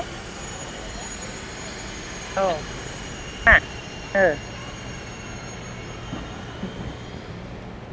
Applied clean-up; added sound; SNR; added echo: none; Subway, metro, underground; 6 dB; none.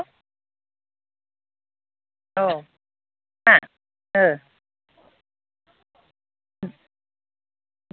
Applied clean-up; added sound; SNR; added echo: none; none; none; none.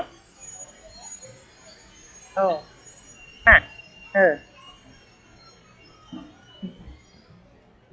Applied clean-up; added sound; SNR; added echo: classical method log-MMSE.